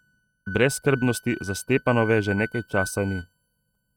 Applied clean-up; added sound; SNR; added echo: neural mask model RNNoise.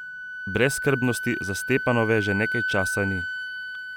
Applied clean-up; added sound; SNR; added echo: none; Wind instrument, woodwind instrument; 4 dB; none.